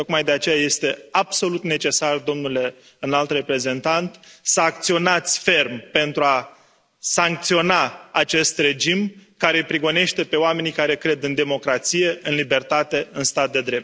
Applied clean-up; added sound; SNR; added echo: none; none; none; none.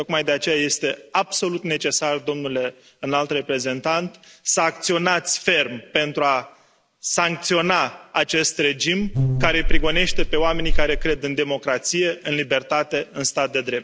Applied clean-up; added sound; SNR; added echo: none; Buzz; -4 dB; none.